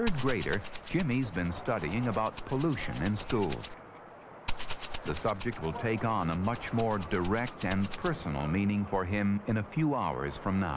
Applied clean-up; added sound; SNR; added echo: none; Rattle (instrument); 7 dB; none.